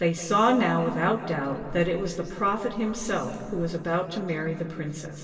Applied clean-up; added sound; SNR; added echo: none; Splash, splatter; 15 dB; reverberation time 2.4 s.